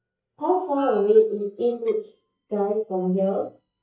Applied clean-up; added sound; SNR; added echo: neural mask model DeepFilterNet 3.